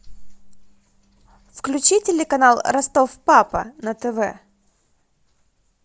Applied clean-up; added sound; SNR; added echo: none; none; none; none.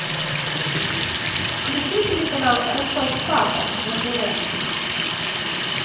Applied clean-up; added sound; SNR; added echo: none; Sink (filling or washing) / Water tap, faucet; -4 dB; reverberation time 0.8 s.